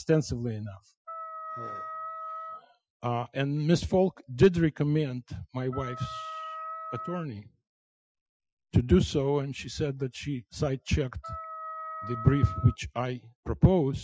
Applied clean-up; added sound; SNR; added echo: classical method Wiener filter.